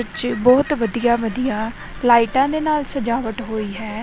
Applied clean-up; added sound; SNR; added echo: none; Sliding door + Bicycle; 14 dB; none.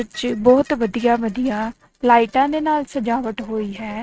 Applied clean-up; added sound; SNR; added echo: neural mask model RNNoise.